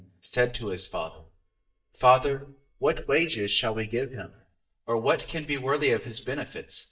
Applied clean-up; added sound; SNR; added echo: neural mask model DeepFilterNet 3.